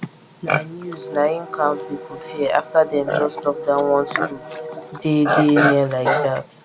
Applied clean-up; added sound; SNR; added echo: none; Livestock, farm animals, working animals; 4 dB; none.